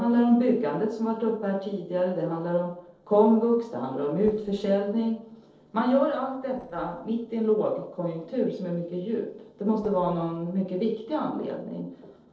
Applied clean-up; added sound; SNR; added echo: neural separator model SepFormer DNS4.